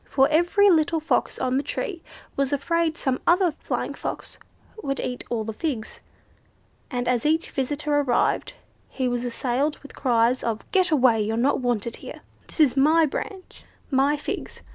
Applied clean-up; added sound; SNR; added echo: none; none; none; none.